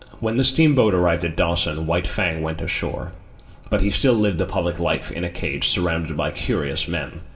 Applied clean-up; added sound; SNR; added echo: none; Crack / Crackle; 17 dB; reverberation time 1.2 s.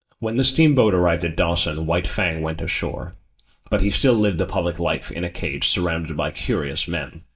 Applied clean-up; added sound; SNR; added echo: neural mask model DeepFilterNet 3.